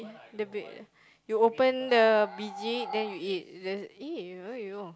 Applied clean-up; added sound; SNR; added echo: none; Animal; 10 dB; none.